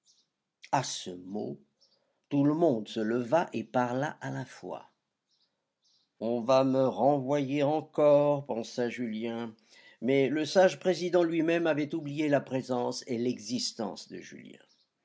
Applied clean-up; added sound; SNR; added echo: none; none; none; none.